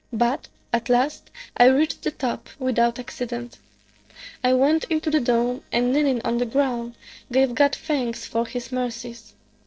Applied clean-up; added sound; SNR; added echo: neural separator model SepFormer DNS4.